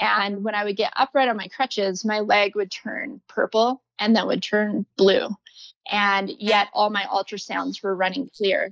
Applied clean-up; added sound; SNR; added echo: neural mask model Resemble Enhance denoiser.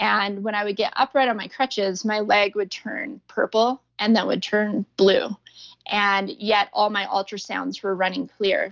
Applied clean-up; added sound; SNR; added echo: none; none; none; none.